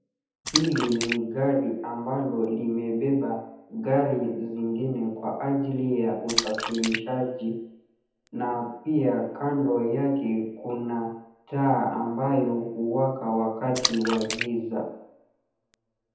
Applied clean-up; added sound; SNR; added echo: none; Splash, splatter; 6 dB; reverberation time 1.0 s.